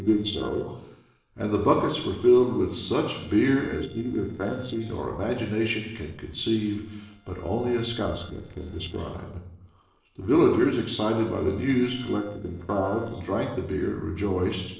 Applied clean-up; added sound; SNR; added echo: neural separator model SepFormer DNS4.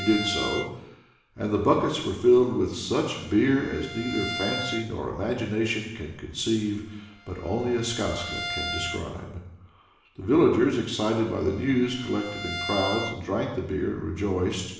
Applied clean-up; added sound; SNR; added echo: none; Bowed string instrument; 12 dB; reverberation time 0.9 s.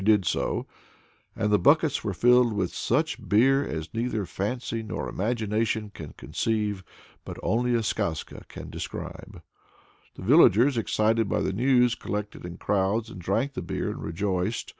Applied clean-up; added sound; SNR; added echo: none; none; none; none.